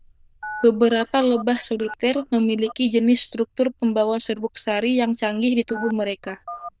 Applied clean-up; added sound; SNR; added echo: neural diffusion model UNIVERSE++.